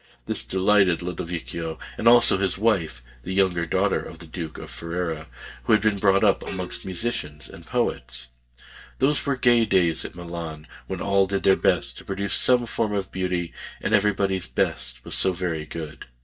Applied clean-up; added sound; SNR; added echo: neural mask model DeepFilterNet 3.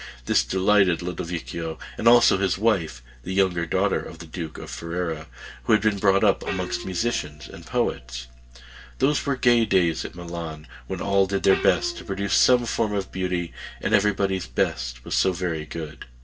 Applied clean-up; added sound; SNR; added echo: none; Gong; 16 dB; reverberation time 0.1 s.